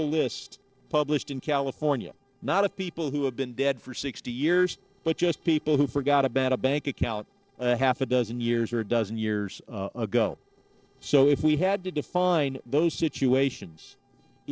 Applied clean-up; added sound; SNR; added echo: neural separator model SepFormer DNS4.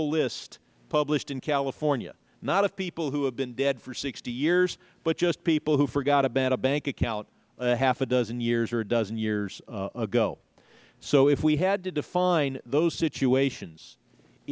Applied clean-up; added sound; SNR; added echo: none; none; none; none.